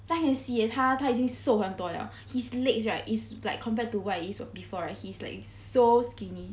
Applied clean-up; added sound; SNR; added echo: none; none; none; none.